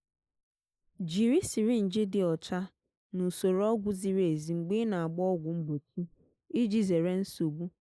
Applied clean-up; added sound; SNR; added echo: neural mask model Resemble Enhance denoiser.